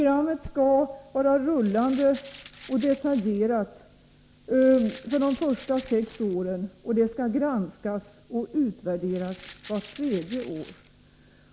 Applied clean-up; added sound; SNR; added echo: none; Rattle (instrument); 20 dB; none.